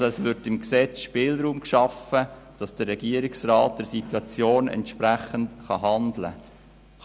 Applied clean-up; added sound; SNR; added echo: none; none; none; none.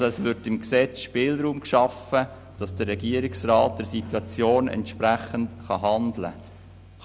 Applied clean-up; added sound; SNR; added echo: none; Bass guitar; 16 dB; none.